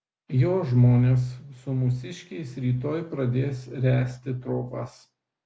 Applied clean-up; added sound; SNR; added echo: none; none; none; none.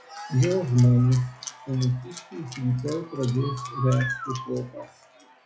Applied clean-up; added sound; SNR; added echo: classical method log-MMSE.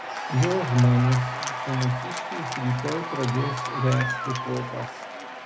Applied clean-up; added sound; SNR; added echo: none; Applause / Cheering; 6 dB; none.